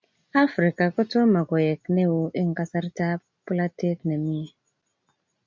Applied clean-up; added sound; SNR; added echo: none; none; none; none.